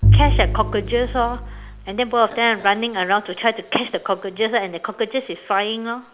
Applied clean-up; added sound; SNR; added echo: none; Bowed string instrument; -1 dB; none.